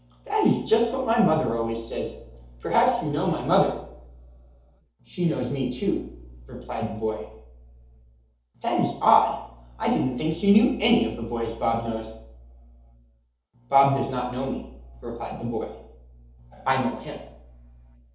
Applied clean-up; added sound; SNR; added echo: none; none; none; reverberation time 0.8 s.